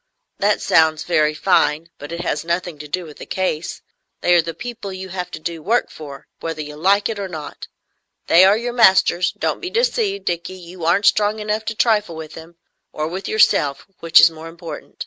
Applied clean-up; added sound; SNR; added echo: none; none; none; none.